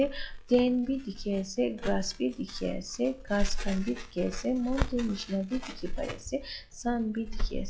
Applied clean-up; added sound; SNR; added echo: classical method log-MMSE.